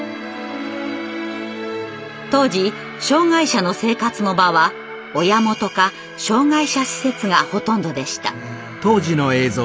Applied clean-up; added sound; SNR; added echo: none; Alarm; 19 dB; none.